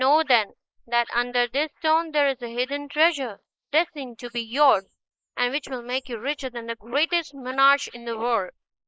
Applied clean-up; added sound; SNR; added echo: neural mask model Resemble Enhance denoiser.